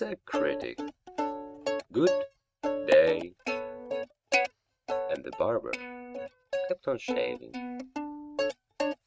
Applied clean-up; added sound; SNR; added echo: neural mask model RNNoise.